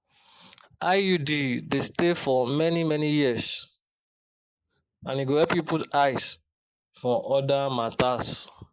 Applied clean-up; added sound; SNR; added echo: neural mask model Resemble Enhance denoiser.